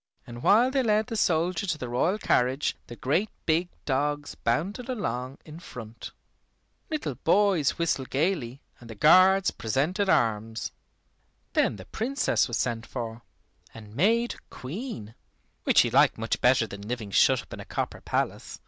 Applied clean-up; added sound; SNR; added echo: none; none; none; none.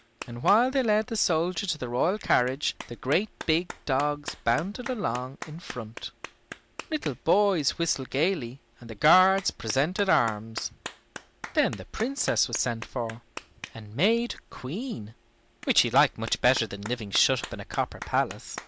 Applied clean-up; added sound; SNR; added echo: none; Clapping; 17 dB; none.